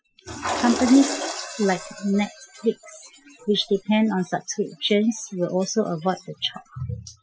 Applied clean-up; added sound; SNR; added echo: classical method Wiener filter.